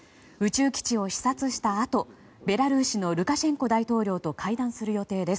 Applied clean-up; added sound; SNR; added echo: none; none; none; none.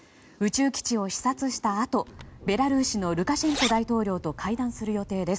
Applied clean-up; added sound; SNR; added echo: none; Zipper (clothing); 11 dB; none.